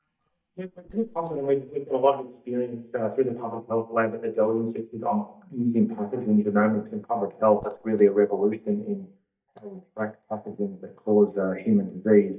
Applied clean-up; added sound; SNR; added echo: neural mask model DeepFilterNet 3.